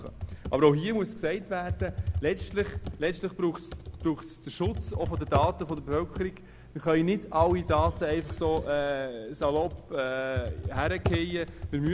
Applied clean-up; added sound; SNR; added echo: none; Computer keyboard; 7 dB; none.